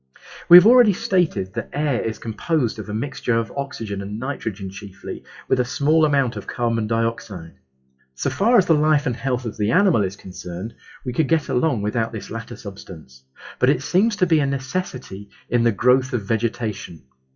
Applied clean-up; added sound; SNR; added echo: classical method WPE with log-MMSE.